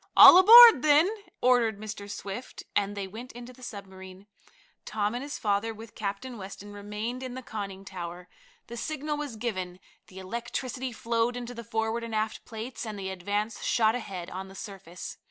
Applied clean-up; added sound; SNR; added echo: none; none; none; none.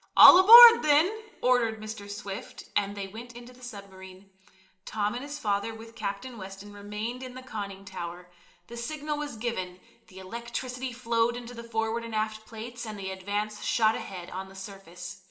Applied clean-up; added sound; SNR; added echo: none; none; none; reverberation time 1.2 s.